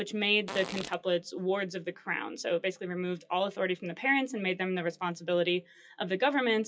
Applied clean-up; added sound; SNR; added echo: classical method WPE with log-MMSE.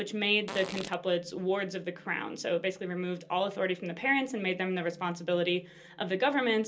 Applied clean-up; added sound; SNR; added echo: none; Fart; 12 dB; reverberation time 0.2 s.